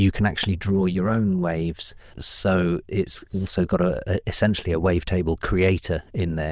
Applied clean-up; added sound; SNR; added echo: neural diffusion model UNIVERSE++.